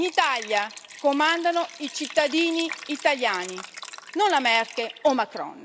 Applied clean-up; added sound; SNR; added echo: none; Liquid; 15 dB; none.